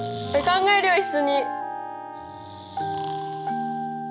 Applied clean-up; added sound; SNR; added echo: none; Wind instrument, woodwind instrument; 18 dB; none.